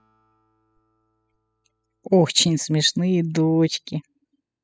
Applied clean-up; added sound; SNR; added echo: classical method spectral subtraction.